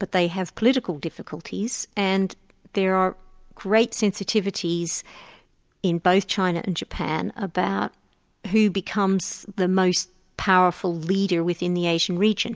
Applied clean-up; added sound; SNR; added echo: none; none; none; none.